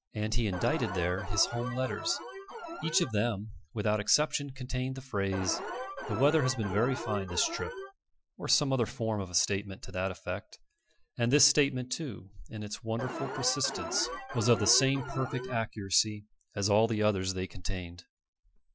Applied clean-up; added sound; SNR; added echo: classical method Wiener filter.